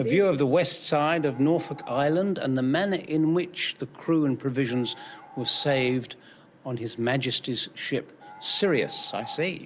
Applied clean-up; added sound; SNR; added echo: none; Animal; 17 dB; none.